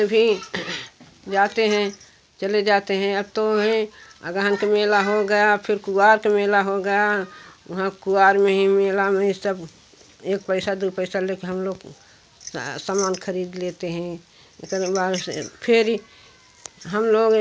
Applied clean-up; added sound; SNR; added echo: none; none; none; none.